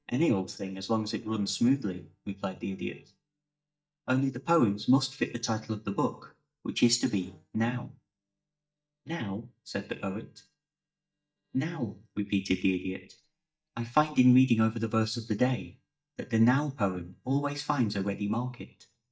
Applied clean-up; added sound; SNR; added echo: neural mask model DeepFilterNet 3.